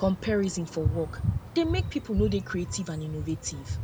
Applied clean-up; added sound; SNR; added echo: none; Dog; 3 dB; none.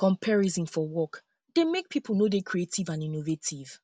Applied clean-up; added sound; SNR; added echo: none; none; none; none.